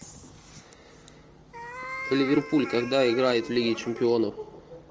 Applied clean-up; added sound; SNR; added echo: none; Meow; 14 dB; none.